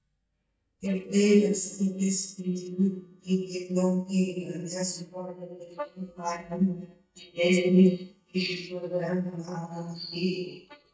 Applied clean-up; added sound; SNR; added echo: neural mask model DeepFilterNet 3.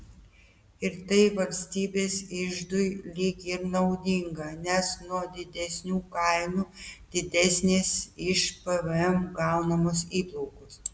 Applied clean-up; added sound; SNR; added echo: none; none; none; none.